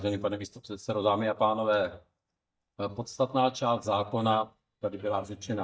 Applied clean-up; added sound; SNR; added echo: neural mask model DeepFilterNet 3.